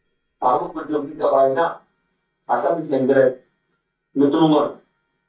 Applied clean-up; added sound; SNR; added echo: neural mask model DeepFilterNet 3.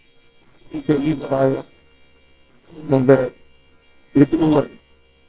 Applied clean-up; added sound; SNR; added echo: neural separator model SepFormer WHAMR!.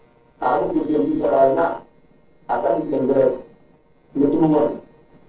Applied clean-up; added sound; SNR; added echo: neural separator model SepFormer DNS4.